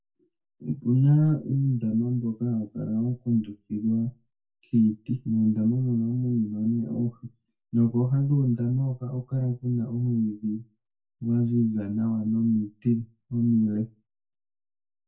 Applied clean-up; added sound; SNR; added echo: none; none; none; reverberation time 0.2 s.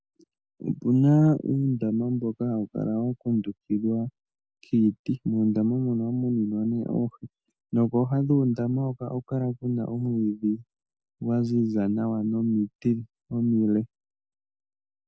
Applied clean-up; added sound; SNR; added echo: none; none; none; none.